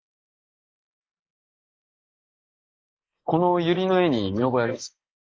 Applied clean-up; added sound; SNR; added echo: neural mask model Resemble Enhance denoiser.